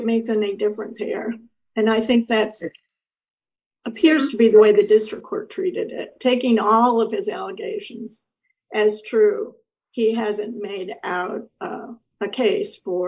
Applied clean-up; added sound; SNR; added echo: neural mask model Resemble Enhance denoiser.